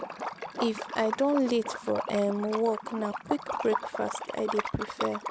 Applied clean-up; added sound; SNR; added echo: none; Liquid; 6 dB; none.